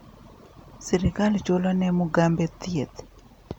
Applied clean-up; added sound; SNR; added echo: none; none; none; none.